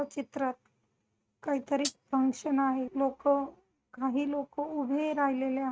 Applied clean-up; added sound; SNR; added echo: neural mask model RNNoise.